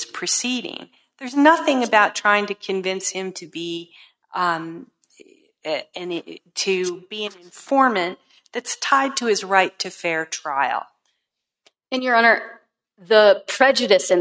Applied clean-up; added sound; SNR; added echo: neural mask model RNNoise.